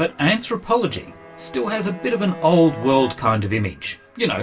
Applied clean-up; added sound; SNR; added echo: none; Bowed string instrument; 16 dB; reverberation time 0.2 s.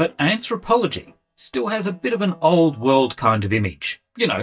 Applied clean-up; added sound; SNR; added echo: neural mask model DeepFilterNet 3.